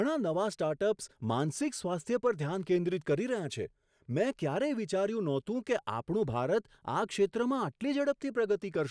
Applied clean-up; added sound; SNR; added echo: none; none; none; none.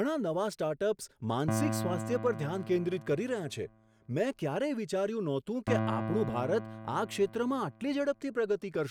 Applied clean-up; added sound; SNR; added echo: none; Piano; 7 dB; none.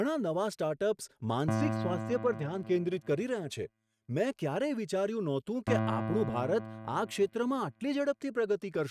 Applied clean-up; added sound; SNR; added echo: neural mask model RNNoise.